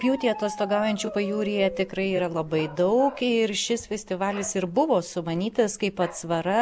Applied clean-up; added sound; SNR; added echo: none; Bark; 16 dB; none.